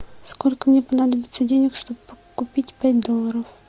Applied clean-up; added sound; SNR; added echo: none; none; none; none.